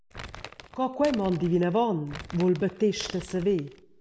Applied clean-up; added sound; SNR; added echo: none; Crumpling, crinkling; 16 dB; none.